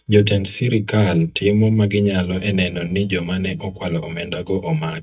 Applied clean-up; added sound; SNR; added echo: neural mask model DeepFilterNet 3.